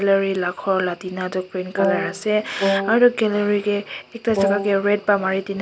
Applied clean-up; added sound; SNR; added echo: none; Wind instrument, woodwind instrument; 3 dB; none.